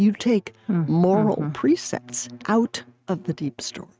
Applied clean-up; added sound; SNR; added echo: neural mask model RNNoise.